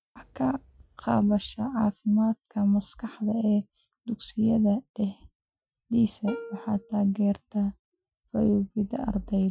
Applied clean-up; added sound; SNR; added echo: classical method Wiener filter.